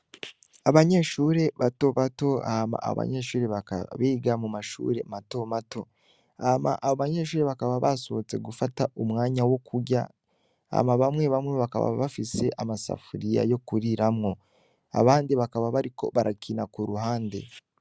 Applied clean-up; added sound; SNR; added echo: none; none; none; none.